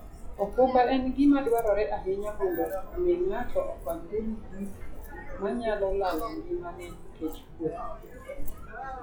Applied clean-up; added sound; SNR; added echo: classical method log-MMSE.